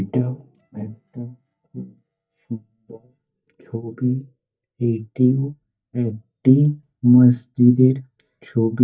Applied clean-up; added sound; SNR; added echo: neural mask model DeepFilterNet 3.